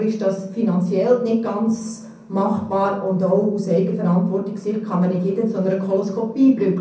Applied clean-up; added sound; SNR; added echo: none; none; none; reverberation time 0.6 s.